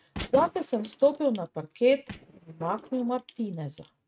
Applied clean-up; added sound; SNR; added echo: neural mask model RNNoise.